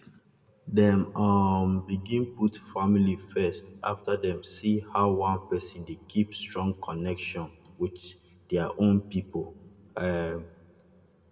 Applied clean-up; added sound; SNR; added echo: none; none; none; reverberation time 1.0 s.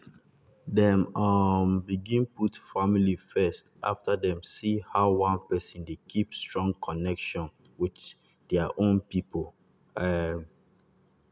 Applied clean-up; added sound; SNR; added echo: none; none; none; none.